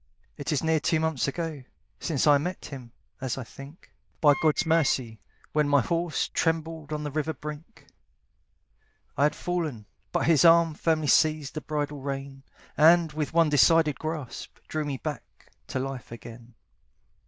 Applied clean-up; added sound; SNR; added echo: neural diffusion model UNIVERSE++.